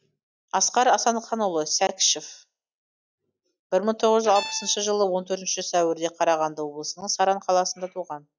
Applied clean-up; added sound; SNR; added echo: classical method log-MMSE.